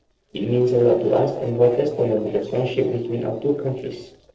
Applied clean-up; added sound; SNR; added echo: neural separator model SepFormer DNS4.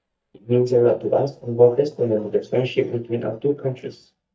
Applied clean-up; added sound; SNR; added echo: neural mask model DeepFilterNet 3.